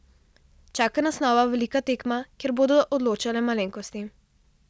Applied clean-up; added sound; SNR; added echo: none; none; none; none.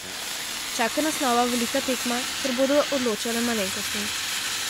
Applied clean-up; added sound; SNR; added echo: none; Fire; 3 dB; none.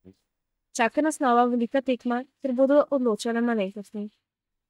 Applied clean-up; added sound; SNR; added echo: neural mask model DeepFilterNet 3.